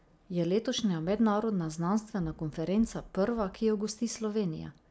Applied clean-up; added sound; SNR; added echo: none; none; none; none.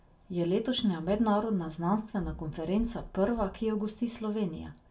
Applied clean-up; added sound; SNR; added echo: none; none; none; reverberation time 0.2 s.